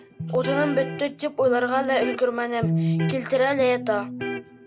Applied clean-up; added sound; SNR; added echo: none; Electric guitar; 5 dB; none.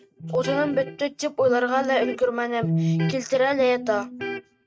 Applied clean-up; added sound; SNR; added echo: neural mask model RNNoise.